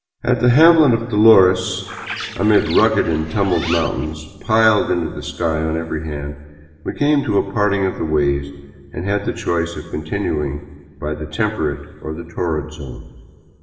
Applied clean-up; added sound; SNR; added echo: none; Bird; 12 dB; reverberation time 2.7 s.